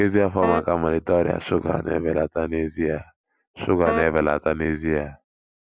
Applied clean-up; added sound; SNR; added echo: none; Wind instrument, woodwind instrument; 7 dB; none.